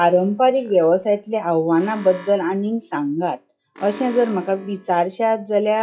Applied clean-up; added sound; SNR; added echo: classical method log-MMSE.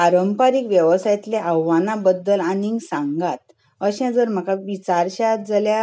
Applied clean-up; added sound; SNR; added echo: none; none; none; none.